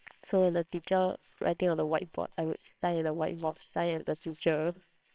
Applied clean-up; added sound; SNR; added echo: neural separator model SepFormer WHAMR!.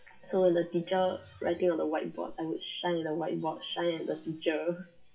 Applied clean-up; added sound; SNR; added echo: classical method WPE with log-MMSE.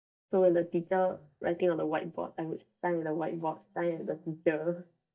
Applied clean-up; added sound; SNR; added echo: neural mask model DeepFilterNet 3.